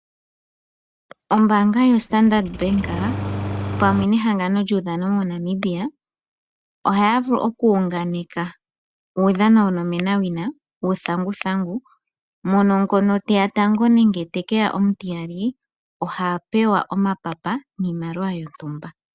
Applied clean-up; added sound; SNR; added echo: none; Engine starting; 7 dB; none.